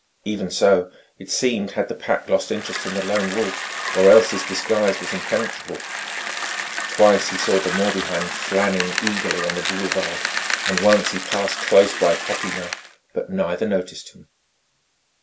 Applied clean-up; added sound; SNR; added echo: none; Bicycle; 6 dB; none.